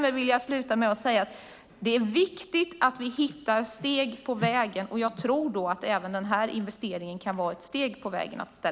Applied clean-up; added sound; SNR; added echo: none; none; none; none.